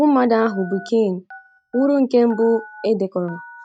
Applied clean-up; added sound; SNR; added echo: neural mask model RNNoise.